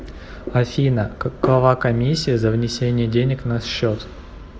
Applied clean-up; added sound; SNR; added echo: none; none; none; none.